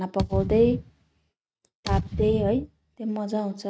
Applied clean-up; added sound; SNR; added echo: neural mask model RNNoise.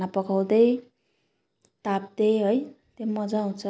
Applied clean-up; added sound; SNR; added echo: none; none; none; none.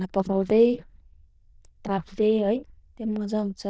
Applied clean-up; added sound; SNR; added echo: neural diffusion model UNIVERSE++.